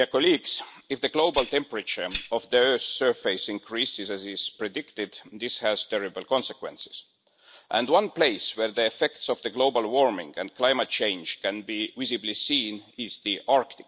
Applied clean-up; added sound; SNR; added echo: none; Tambourine; -4 dB; none.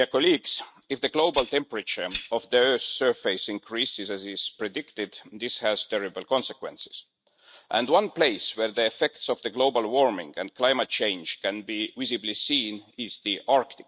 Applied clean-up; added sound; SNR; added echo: neural mask model RNNoise.